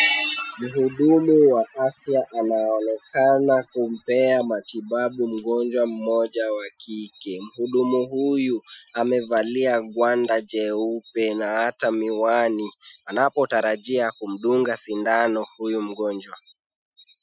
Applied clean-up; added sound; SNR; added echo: classical method Wiener filter.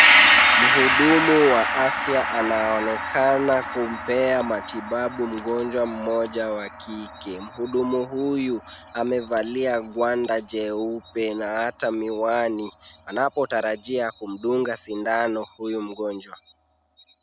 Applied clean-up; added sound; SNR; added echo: none; Coin (dropping) + Gong; 1 dB; none.